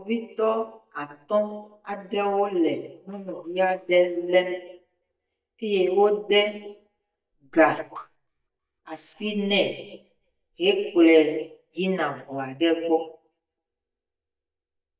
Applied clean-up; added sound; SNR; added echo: neural mask model DeepFilterNet 3.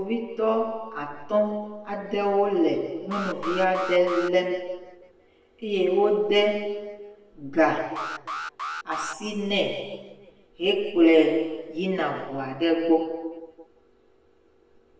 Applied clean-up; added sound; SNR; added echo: none; Alarm; 9 dB; reverberation time 1.2 s.